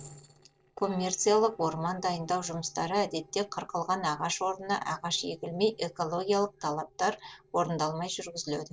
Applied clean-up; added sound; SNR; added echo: neural separator model SepFormer DNS4.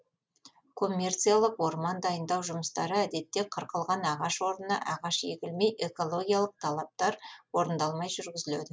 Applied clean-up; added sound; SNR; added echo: none; none; none; none.